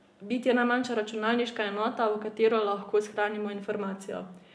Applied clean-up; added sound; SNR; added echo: none; none; none; none.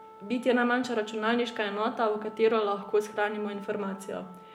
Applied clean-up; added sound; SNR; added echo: none; Wind instrument, woodwind instrument; 19 dB; none.